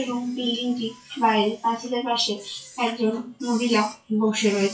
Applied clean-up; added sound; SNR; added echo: classical method WPE with log-MMSE.